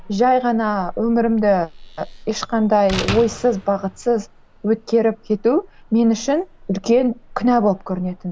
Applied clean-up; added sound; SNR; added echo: none; Slam; 15 dB; none.